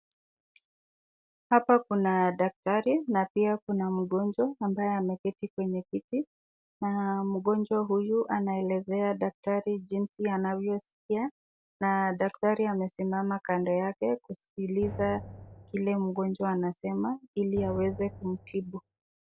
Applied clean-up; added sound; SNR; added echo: none; Drum; 14 dB; none.